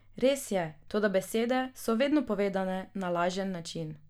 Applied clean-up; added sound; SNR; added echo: none; none; none; none.